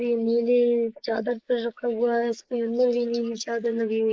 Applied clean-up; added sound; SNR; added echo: neural mask model Resemble Enhance denoiser.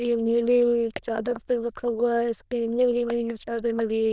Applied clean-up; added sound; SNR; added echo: neural diffusion model UNIVERSE++.